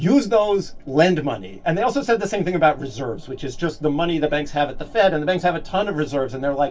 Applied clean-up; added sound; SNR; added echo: none; none; none; reverberation time 0.1 s.